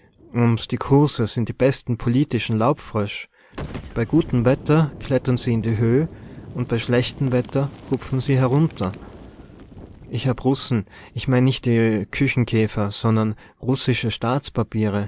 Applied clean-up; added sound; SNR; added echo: none; Boom; 19 dB; none.